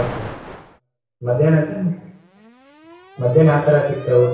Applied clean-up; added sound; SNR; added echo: none; Alarm; 18 dB; reverberation time 0.6 s.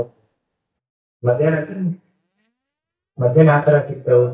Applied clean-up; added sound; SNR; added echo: neural mask model DeepFilterNet 3.